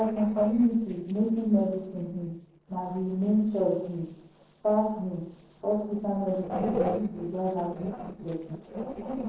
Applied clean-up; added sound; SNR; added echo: neural separator model SepFormer DNS4.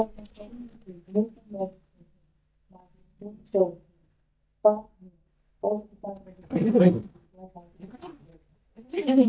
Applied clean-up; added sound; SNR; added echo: neural mask model DeepFilterNet 3.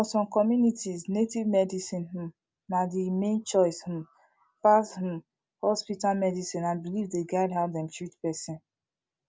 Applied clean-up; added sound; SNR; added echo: none; none; none; none.